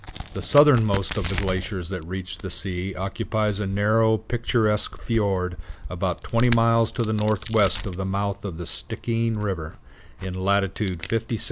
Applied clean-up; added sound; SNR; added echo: none; Crack; 12 dB; none.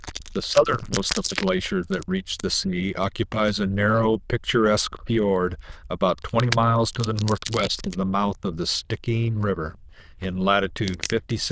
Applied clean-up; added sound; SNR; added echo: neural diffusion model UNIVERSE++.